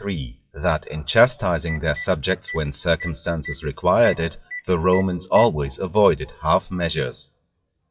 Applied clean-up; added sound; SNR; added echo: classical method WPE with log-MMSE.